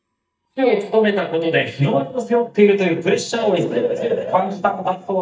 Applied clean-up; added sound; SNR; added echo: neural mask model DeepFilterNet 3.